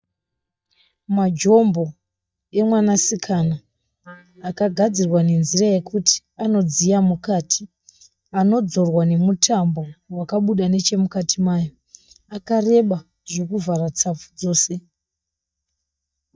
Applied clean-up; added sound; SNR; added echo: neural mask model DeepFilterNet 3.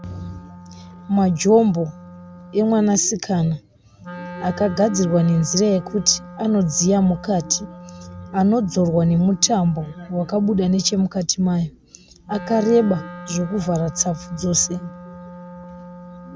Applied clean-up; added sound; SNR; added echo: none; Wind instrument, woodwind instrument; 17 dB; none.